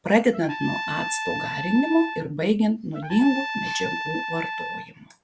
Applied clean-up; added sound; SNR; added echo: none; Trumpet; 7 dB; none.